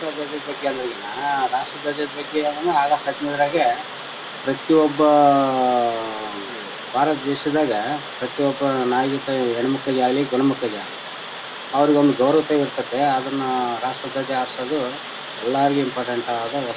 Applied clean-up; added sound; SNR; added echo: none; Water; 12 dB; reverberation time 0.2 s.